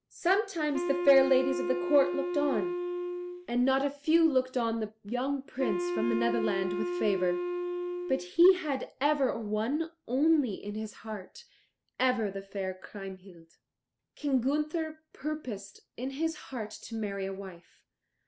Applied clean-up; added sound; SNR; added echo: none; Wind instrument, woodwind instrument; 3 dB; none.